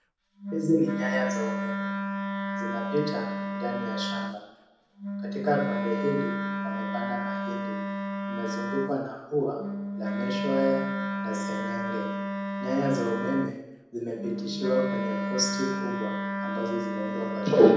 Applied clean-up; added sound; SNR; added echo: none; Wind instrument, woodwind instrument; 1 dB; reverberation time 0.9 s.